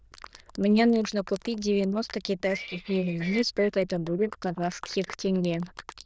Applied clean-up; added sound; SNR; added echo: neural diffusion model UNIVERSE++.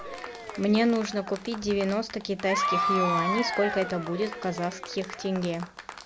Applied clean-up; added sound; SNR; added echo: none; Applause / Crowd / Cheering; 4 dB; none.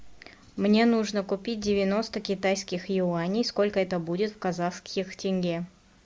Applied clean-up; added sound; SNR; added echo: none; none; none; none.